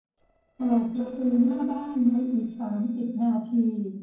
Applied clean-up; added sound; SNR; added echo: neural separator model SepFormer DNS4.